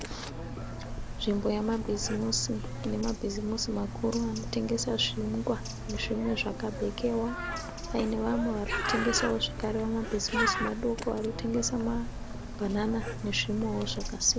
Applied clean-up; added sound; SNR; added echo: none; Bird; 4 dB; none.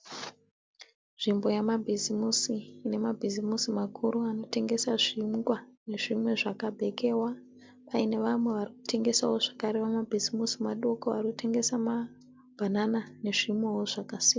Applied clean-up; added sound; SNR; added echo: none; none; none; none.